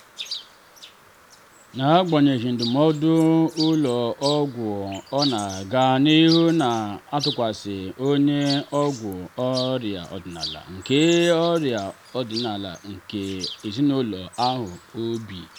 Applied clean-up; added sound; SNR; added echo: none; Chirp, tweet; 14 dB; none.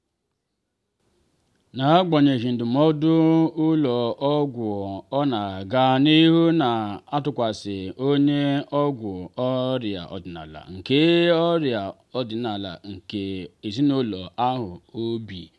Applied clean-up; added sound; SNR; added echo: none; none; none; none.